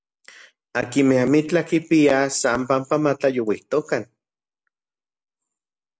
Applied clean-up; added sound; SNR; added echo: none; none; none; none.